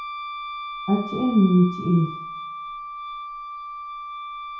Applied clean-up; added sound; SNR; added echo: none; Wind instrument, woodwind instrument; 9 dB; reverberation time 0.5 s.